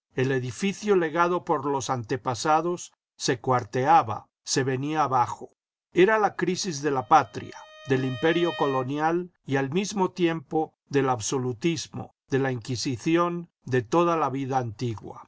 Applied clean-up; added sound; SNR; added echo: none; Bowed string instrument; 18 dB; none.